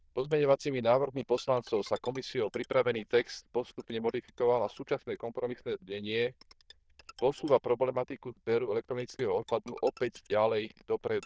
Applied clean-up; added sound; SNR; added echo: neural diffusion model UNIVERSE++.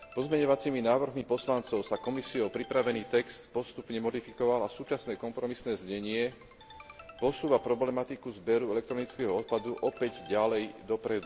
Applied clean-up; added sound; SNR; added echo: none; Ringtone; 20 dB; none.